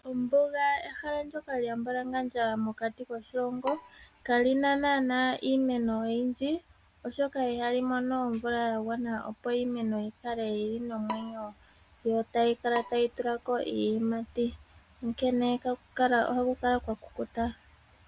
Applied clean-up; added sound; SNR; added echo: none; Bowed string instrument; 16 dB; none.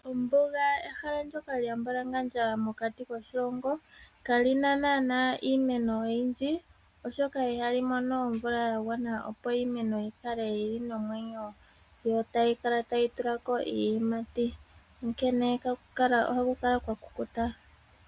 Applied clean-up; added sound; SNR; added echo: none; none; none; none.